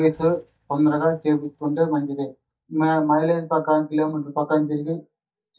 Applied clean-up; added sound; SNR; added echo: neural mask model DeepFilterNet 3.